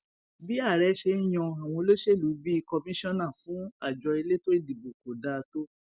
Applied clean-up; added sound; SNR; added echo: none; none; none; none.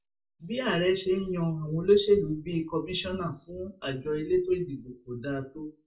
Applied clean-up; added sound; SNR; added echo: none; none; none; reverberation time 0.2 s.